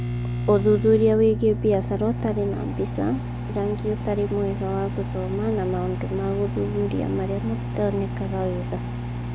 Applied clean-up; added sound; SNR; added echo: none; Microwave oven; 4 dB; none.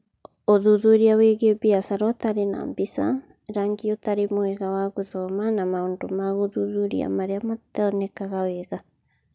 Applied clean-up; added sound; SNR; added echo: none; none; none; none.